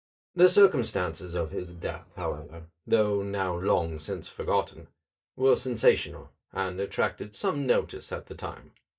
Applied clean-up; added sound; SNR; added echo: neural mask model DeepFilterNet 3.